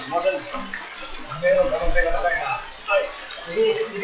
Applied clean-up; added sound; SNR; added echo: classical method WPE with log-MMSE.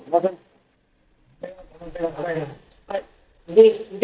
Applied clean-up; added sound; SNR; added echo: neural mask model DeepFilterNet 3.